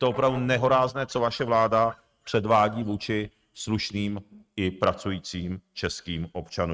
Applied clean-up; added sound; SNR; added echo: neural mask model RNNoise.